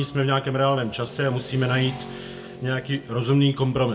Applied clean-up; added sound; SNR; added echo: none; Motorcycle / Traffic noise, roadway noise; 17 dB; reverberation time 0.5 s.